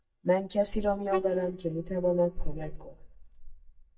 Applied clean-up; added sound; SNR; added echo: neural mask model DeepFilterNet 3.